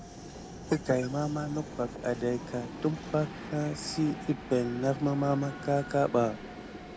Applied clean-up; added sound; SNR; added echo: none; Train; 11 dB; none.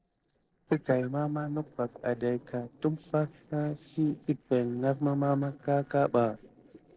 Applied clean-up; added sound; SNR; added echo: neural separator model SepFormer DNS4.